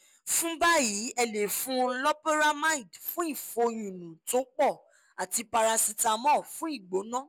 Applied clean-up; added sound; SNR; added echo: neural mask model Resemble Enhance denoiser.